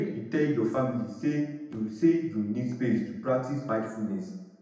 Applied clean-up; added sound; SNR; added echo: none; none; none; reverberation time 0.9 s.